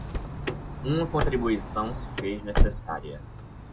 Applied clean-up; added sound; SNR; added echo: none; Car; -3 dB; none.